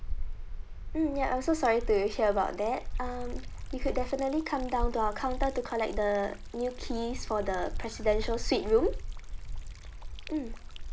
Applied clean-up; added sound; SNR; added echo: none; Liquid; 3 dB; none.